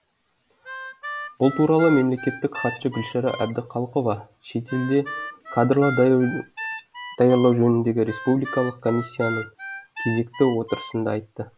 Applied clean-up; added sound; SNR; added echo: none; Harmonica; 12 dB; none.